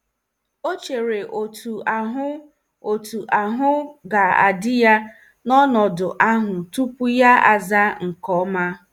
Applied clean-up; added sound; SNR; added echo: none; none; none; none.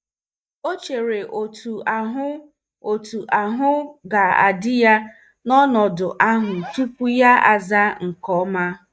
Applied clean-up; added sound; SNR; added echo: neural mask model DeepFilterNet 3.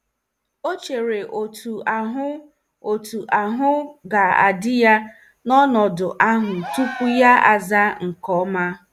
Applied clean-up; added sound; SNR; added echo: none; Cheering; 14 dB; none.